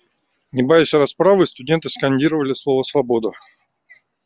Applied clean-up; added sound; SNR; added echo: none; none; none; none.